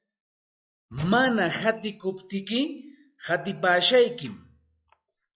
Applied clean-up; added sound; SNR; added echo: classical method log-MMSE.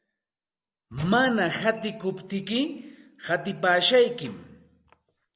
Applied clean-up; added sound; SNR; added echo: none; Squeak / Wood; 18 dB; none.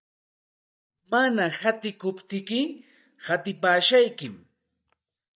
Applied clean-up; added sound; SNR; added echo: neural mask model DeepFilterNet 3.